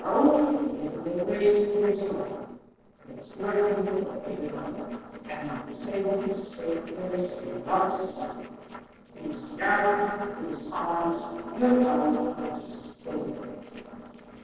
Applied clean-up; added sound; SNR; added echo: neural separator model SepFormer DNS4.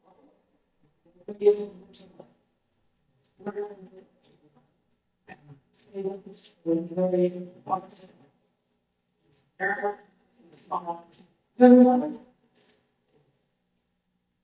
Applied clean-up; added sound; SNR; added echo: neural mask model DeepFilterNet 3.